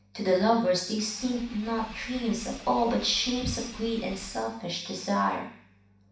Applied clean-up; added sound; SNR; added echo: none; Engine / Car; 17 dB; reverberation time 0.6 s.